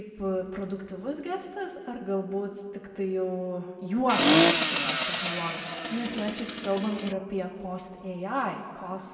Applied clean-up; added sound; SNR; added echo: none; Accelerating, revving, vroom; -5 dB; reverberation time 2.2 s.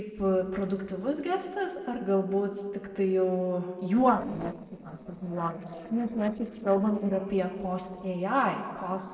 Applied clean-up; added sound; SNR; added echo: neural separator model SepFormer DNS4.